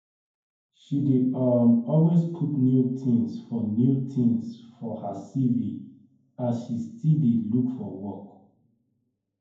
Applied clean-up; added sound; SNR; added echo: none; none; none; reverberation time 0.9 s.